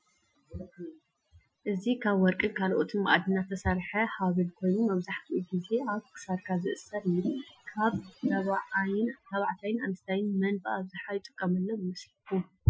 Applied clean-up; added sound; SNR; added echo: classical method Wiener filter.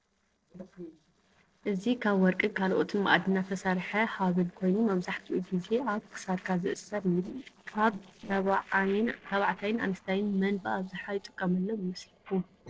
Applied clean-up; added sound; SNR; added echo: neural separator model SepFormer DNS4.